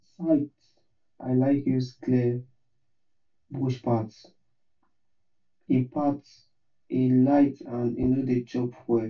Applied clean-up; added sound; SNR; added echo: none; none; none; reverberation time 0.2 s.